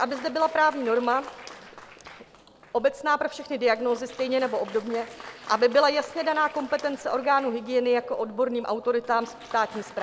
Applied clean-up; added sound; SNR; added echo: none; Applause; 20 dB; none.